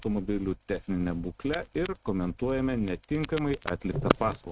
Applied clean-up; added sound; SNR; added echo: neural mask model RNNoise.